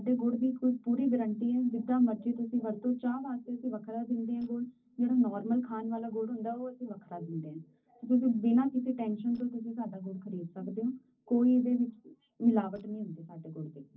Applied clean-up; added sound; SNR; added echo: neural separator model SepFormer DNS4.